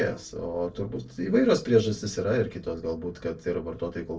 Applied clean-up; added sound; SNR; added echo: neural separator model SepFormer DNS4.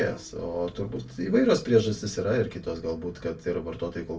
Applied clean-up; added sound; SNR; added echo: none; Bus / Vehicle horn, car horn, honking; 20 dB; reverberation time 0.2 s.